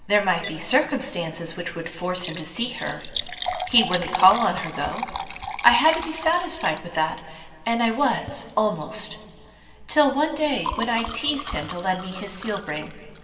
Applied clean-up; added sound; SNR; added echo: none; Liquid; 10 dB; reverberation time 2.2 s.